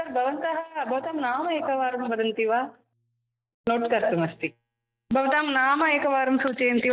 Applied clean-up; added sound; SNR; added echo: neural mask model DeepFilterNet 3.